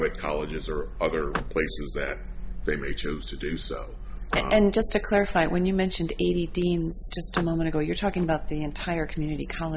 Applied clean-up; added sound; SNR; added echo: none; Vehicle; 12 dB; none.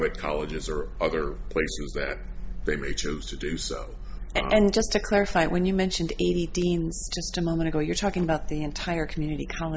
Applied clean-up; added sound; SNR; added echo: none; none; none; none.